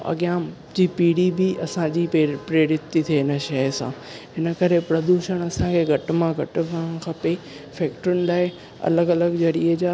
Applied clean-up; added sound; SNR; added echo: none; none; none; none.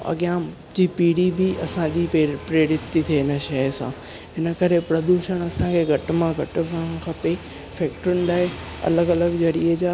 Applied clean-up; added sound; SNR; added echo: none; Motorcycle; 17 dB; none.